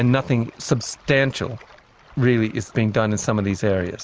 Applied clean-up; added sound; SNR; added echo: none; none; none; none.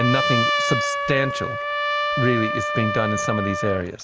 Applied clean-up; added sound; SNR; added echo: none; Trumpet; -1 dB; none.